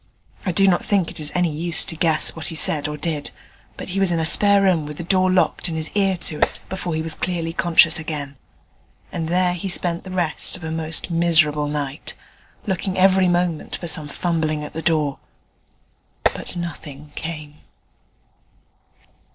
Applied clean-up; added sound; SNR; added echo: neural separator model SepFormer DNS4.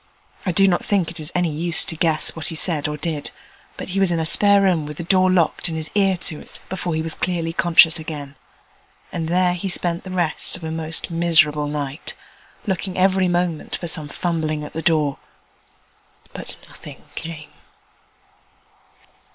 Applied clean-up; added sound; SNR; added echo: neural separator model SepFormer WHAM!.